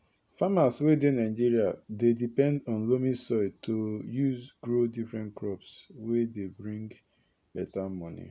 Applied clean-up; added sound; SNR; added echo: none; none; none; none.